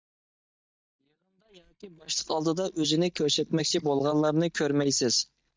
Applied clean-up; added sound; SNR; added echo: neural mask model DeepFilterNet 3.